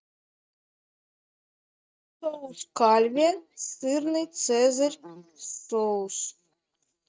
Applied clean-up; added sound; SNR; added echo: neural mask model DeepFilterNet 3.